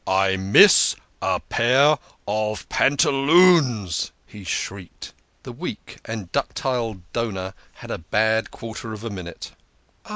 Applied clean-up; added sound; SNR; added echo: none; none; none; none.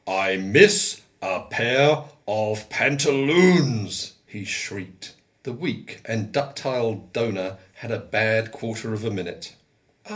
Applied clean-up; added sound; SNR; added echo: none; none; none; reverberation time 0.3 s.